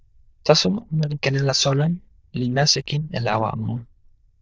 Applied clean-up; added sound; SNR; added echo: neural diffusion model UNIVERSE++.